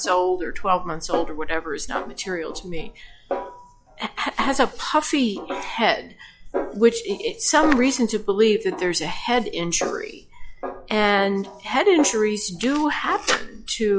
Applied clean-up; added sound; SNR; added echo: classical method log-MMSE.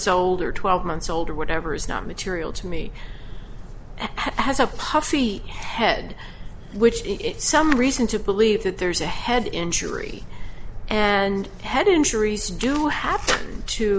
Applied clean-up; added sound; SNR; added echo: none; none; none; none.